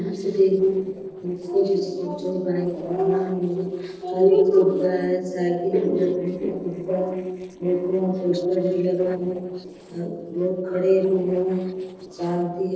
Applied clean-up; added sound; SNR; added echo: neural separator model SepFormer DNS4.